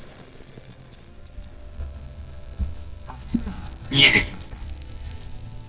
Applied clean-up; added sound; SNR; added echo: neural mask model DeepFilterNet 3.